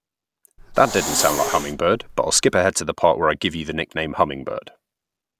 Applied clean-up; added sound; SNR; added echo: none; Hiss; 7 dB; none.